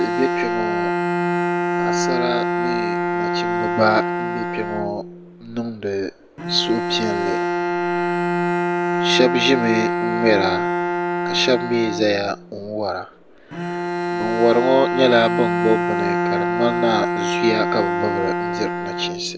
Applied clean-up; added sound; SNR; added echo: none; Bowed string instrument; -1 dB; none.